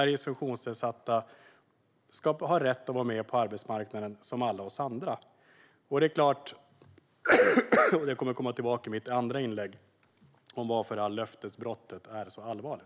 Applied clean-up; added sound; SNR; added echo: none; none; none; none.